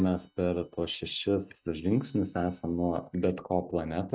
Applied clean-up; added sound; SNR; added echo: neural mask model DeepFilterNet 3.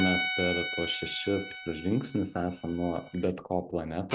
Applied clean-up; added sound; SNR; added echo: none; Bowed string instrument; 6 dB; none.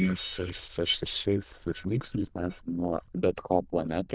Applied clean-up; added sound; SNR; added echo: neural diffusion model UNIVERSE++.